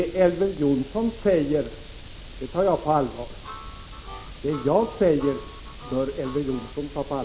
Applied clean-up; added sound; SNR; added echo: none; Harmonica; 19 dB; none.